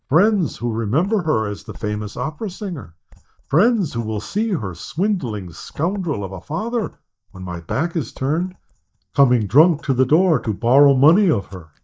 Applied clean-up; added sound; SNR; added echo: neural mask model DeepFilterNet 3.